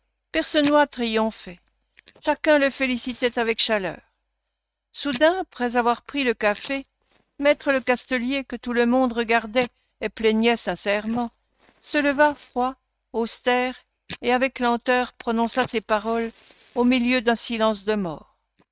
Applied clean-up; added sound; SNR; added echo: neural mask model RNNoise.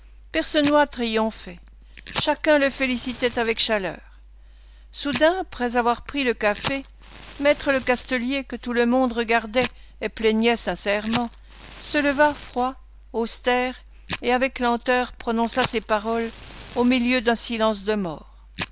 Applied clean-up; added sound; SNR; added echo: none; Fire; 16 dB; none.